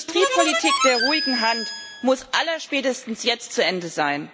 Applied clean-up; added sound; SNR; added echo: none; Harmonica; 1 dB; none.